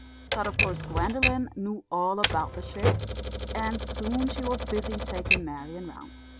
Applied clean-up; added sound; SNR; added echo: none; Typewriter; -2 dB; none.